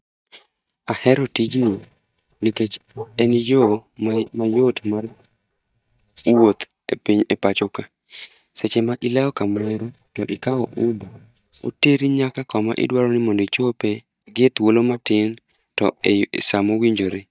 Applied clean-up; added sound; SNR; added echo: neural mask model DeepFilterNet 3.